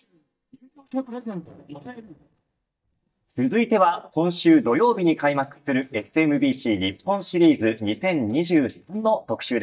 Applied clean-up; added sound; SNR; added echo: neural mask model DeepFilterNet 3.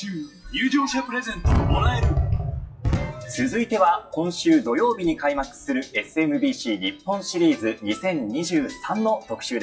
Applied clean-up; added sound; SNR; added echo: classical method WPE with log-MMSE.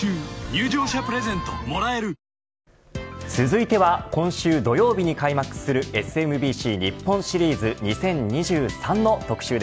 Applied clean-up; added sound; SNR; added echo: none; none; none; none.